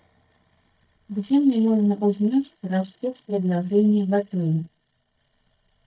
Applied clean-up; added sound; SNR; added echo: neural mask model DeepFilterNet 3.